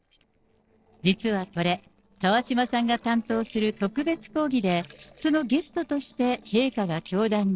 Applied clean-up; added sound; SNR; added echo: neural separator model SepFormer DNS4.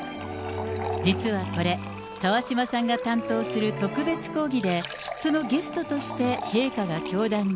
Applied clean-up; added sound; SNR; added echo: none; Fill (with liquid); 14 dB; none.